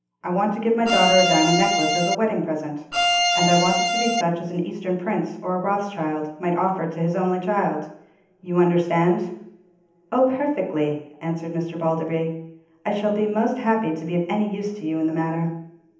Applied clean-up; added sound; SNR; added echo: none; Bowed string instrument; -2 dB; reverberation time 0.8 s.